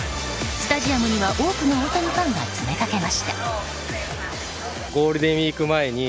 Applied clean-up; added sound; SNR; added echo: none; none; none; none.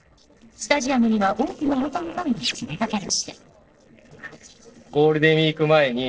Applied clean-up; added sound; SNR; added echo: neural separator model SepFormer DNS4.